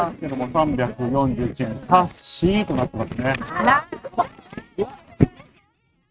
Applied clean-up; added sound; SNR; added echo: neural mask model RNNoise.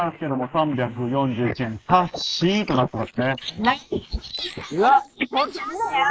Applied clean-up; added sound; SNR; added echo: neural mask model Resemble Enhance denoiser.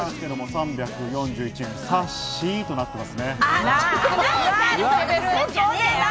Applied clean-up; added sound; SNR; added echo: none; none; none; none.